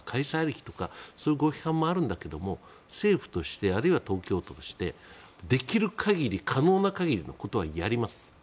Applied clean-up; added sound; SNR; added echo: none; none; none; none.